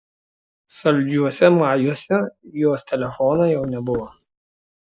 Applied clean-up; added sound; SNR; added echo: neural mask model Resemble Enhance denoiser.